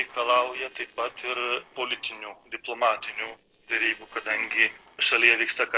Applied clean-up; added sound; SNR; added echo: neural separator model SepFormer DNS4.